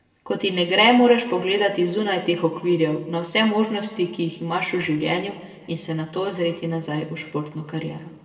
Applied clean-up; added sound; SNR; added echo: neural separator model SepFormer DNS4.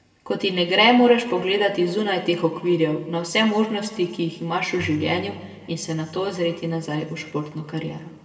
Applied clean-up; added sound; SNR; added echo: none; Bowed string instrument; 20 dB; reverberation time 1.3 s.